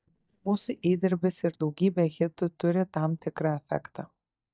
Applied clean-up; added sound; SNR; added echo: neural mask model DeepFilterNet 3.